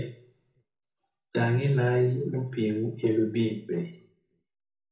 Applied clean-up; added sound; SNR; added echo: none; none; none; reverberation time 0.6 s.